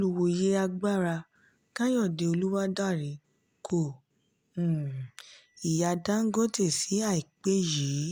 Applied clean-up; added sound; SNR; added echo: none; none; none; none.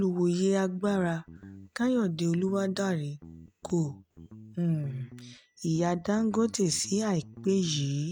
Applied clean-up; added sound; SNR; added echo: neural mask model RNNoise.